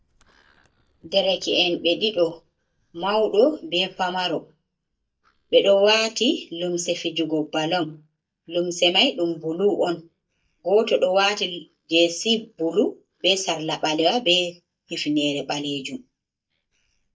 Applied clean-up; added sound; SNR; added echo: neural mask model DeepFilterNet 3.